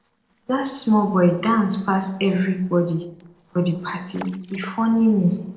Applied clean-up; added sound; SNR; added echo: neural separator model SepFormer DNS4.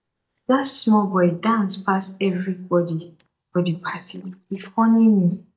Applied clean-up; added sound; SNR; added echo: neural mask model DeepFilterNet 3.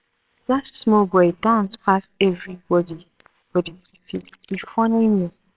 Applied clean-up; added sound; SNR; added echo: neural separator model SepFormer WHAMR!.